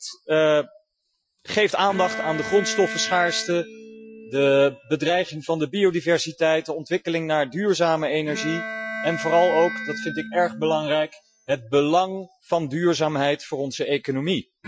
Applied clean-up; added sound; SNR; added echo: classical method Wiener filter.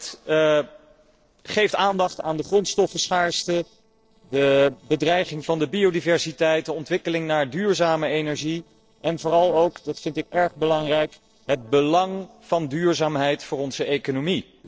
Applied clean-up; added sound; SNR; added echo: neural separator model SepFormer DNS4.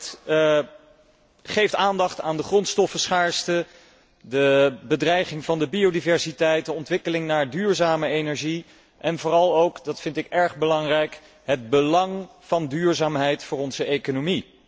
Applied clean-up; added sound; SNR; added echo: none; none; none; none.